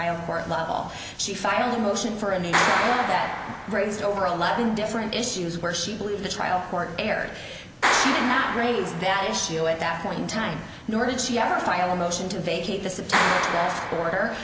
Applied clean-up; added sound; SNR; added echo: none; Clapping; 5 dB; none.